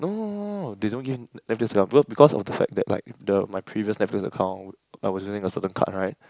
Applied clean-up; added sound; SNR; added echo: none; none; none; none.